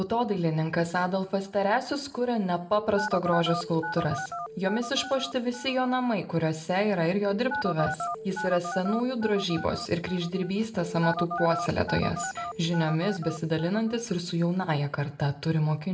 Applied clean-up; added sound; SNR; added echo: none; Telephone; 8 dB; reverberation time 0.5 s.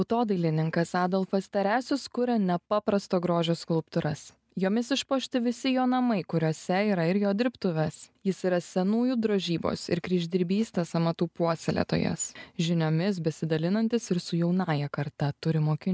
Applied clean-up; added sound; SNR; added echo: none; none; none; none.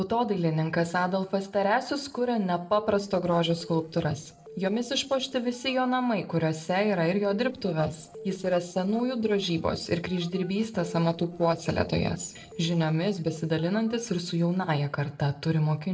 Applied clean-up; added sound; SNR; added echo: neural separator model SepFormer DNS4.